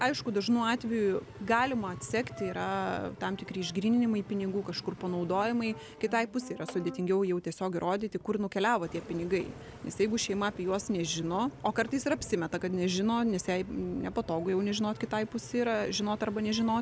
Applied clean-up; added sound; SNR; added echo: none; Engine; 16 dB; none.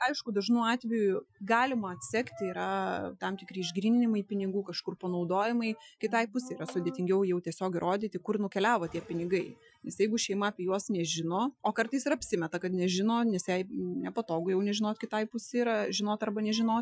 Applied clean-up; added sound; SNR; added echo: classical method Wiener filter.